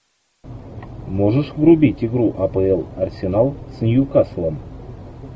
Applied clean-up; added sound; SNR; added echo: none; none; none; none.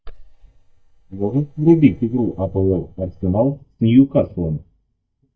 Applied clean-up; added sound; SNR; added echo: neural mask model DeepFilterNet 3.